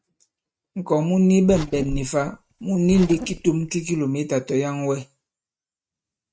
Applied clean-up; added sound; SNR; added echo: neural mask model RNNoise.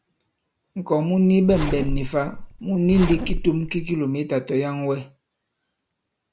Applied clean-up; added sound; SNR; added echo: none; Zipper (clothing); 5 dB; none.